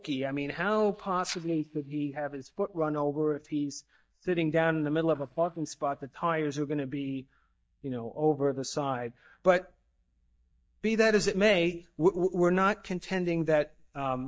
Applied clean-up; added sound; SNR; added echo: neural mask model DeepFilterNet 3.